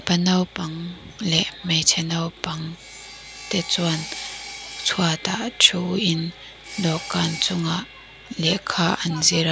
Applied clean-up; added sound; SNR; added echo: none; Sawing; 16 dB; none.